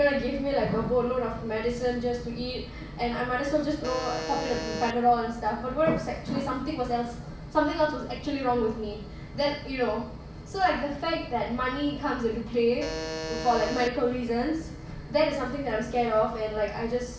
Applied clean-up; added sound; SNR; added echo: none; Alarm; 7 dB; reverberation time 0.8 s.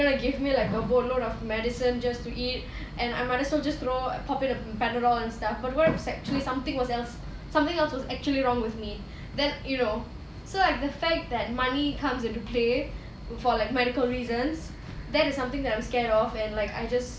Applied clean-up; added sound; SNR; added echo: none; none; none; none.